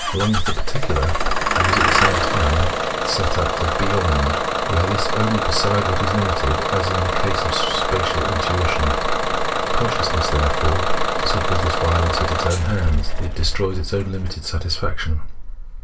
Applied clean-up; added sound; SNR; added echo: none; Engine starting / Bus; 0 dB; reverberation time 0.2 s.